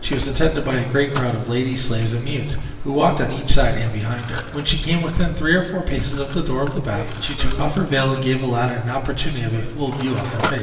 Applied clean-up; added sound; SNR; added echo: none; Mechanisms; 14 dB; reverberation time 1.1 s.